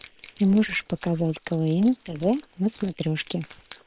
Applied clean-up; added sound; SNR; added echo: neural separator model SepFormer WHAM!.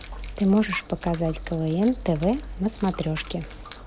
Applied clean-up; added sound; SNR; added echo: none; Gurgling / Liquid; 20 dB; none.